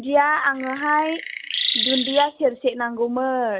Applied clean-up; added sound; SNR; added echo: neural mask model RNNoise.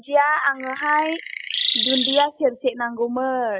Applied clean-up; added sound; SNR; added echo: classical method spectral subtraction.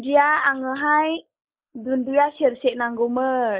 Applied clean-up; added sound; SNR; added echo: neural mask model Resemble Enhance denoiser.